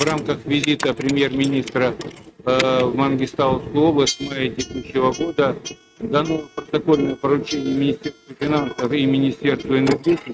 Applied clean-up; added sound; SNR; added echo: neural mask model RNNoise.